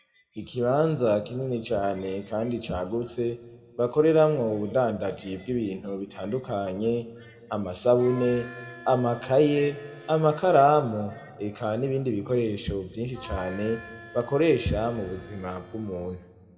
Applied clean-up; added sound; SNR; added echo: none; Harmonica; 20 dB; reverberation time 1.5 s.